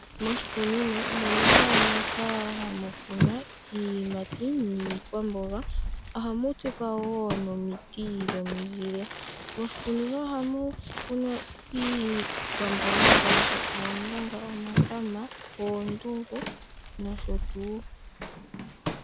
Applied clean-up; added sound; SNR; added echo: none; Crumpling, crinkling; -3 dB; none.